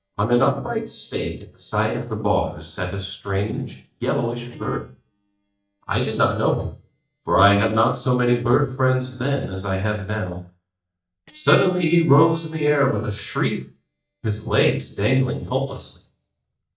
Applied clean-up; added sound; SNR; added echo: neural mask model DeepFilterNet 3.